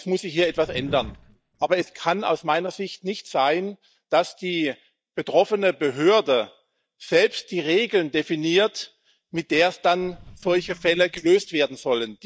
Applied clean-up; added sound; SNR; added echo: neural mask model DeepFilterNet 3.